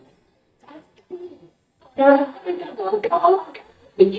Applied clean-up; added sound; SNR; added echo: neural mask model DeepFilterNet 3.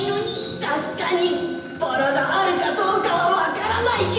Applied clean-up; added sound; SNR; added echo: none; Wind instrument, woodwind instrument; 19 dB; reverberation time 1.0 s.